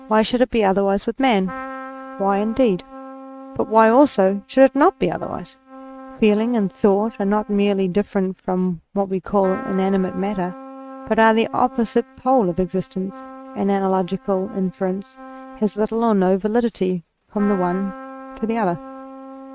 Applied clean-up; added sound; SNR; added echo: neural mask model RNNoise.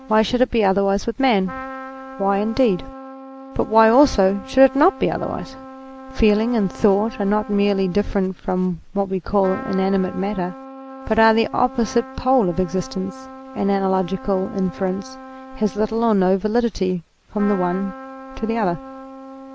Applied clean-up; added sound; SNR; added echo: none; Trumpet; 16 dB; none.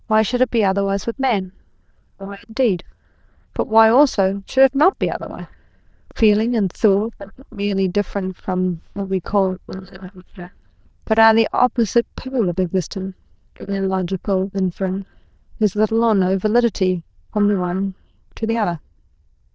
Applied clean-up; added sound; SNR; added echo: neural diffusion model UNIVERSE++.